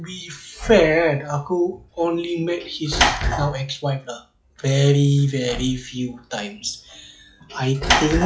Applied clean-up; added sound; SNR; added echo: classical method log-MMSE.